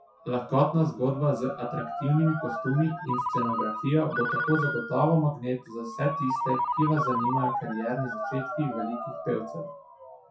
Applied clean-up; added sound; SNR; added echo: classical method WPE with log-MMSE.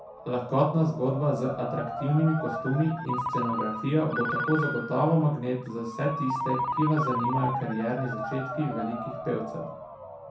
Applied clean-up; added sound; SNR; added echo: none; Ringtone; 6 dB; reverberation time 0.5 s.